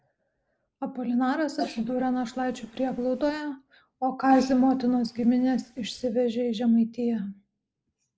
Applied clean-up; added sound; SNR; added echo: neural mask model Resemble Enhance denoiser.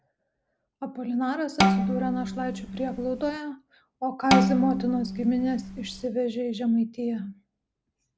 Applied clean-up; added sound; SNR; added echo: none; Bowed string instrument; -2 dB; none.